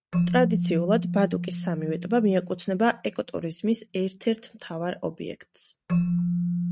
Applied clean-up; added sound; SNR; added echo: neural mask model RNNoise.